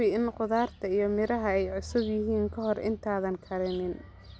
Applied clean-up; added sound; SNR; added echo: none; none; none; none.